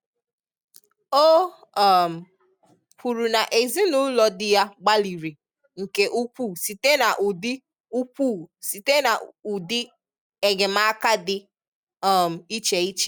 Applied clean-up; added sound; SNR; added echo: none; none; none; none.